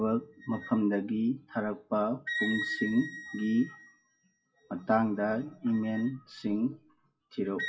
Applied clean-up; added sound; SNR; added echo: classical method WPE with log-MMSE.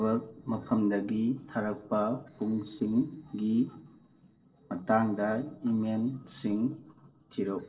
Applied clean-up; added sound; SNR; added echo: neural separator model SepFormer DNS4.